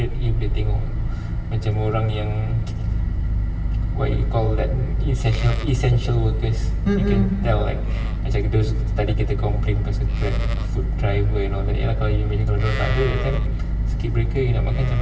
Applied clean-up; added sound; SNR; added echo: none; Livestock, farm animals, working animals; 19 dB; reverberation time 2.4 s.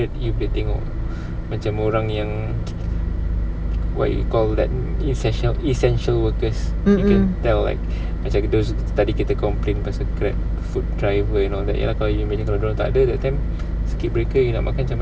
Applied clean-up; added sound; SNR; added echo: none; none; none; none.